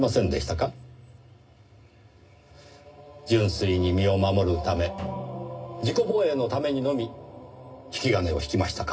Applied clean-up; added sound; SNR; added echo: none; Drum; 19 dB; reverberation time 0.4 s.